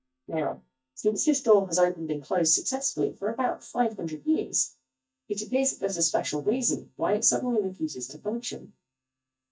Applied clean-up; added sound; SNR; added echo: neural mask model DeepFilterNet 3.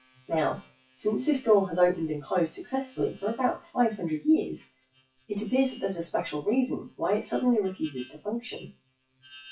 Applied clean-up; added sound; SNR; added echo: classical method WPE with log-MMSE.